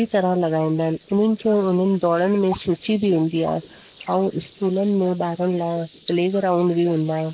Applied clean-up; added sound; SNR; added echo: neural mask model Resemble Enhance denoiser.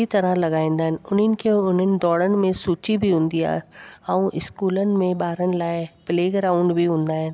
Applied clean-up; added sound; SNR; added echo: none; none; none; none.